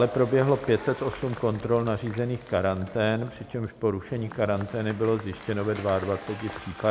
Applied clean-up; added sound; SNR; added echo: none; Applause / Crowd / Cheering; 17 dB; none.